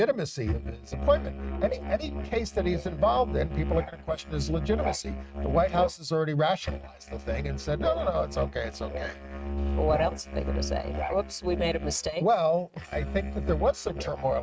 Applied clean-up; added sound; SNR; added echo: neural mask model RNNoise.